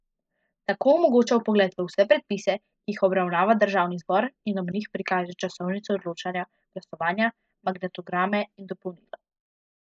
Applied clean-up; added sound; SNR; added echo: neural mask model Resemble Enhance denoiser.